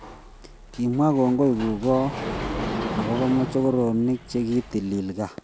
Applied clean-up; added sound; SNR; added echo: none; Sliding door; 9 dB; none.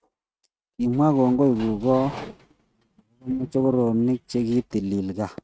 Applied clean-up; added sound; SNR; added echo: neural mask model RNNoise.